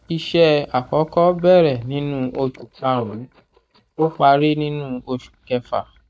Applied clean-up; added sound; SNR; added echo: neural mask model DeepFilterNet 3.